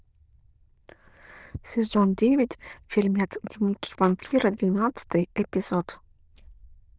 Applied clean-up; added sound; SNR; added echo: neural diffusion model UNIVERSE++.